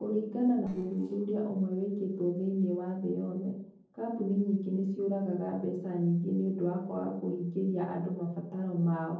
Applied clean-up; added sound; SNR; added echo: neural separator model SepFormer DNS4.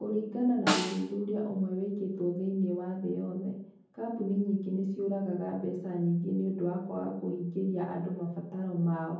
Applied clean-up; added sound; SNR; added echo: none; Snare drum; 5 dB; reverberation time 0.7 s.